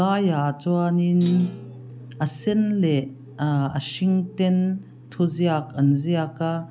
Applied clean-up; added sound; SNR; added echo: none; Thump, thud; 14 dB; none.